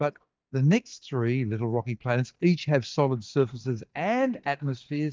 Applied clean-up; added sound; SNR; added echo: neural mask model DeepFilterNet 3.